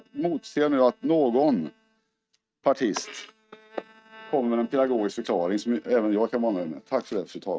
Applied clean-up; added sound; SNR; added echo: neural mask model RNNoise.